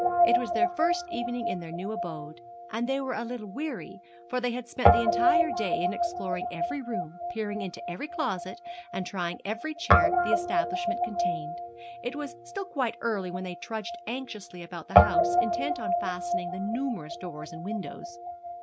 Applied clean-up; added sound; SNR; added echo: none; Guitar; -5 dB; none.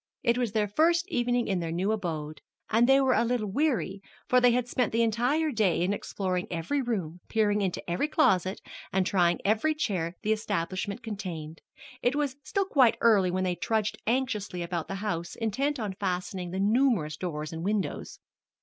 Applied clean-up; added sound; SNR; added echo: none; none; none; none.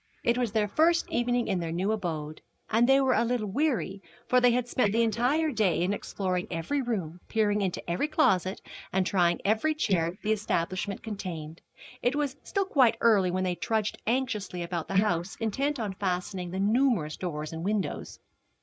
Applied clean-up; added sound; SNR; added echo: neural mask model Resemble Enhance denoiser.